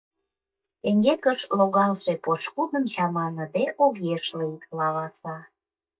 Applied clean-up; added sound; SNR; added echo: neural mask model DeepFilterNet 3.